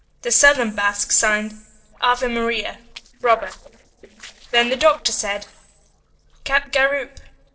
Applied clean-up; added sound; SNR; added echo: neural separator model SepFormer DNS4.